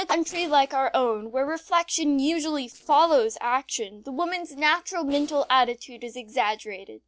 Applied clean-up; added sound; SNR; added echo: neural separator model SepFormer DNS4.